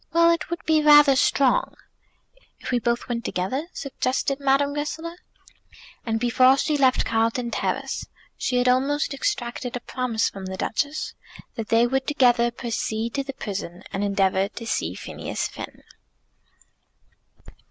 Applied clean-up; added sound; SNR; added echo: none; none; none; none.